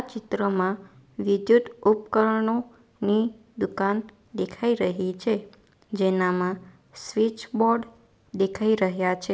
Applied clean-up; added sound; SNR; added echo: none; none; none; none.